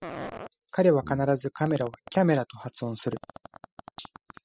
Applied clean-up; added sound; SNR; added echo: classical method spectral subtraction.